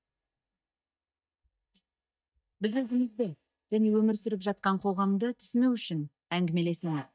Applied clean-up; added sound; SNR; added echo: neural mask model DeepFilterNet 3.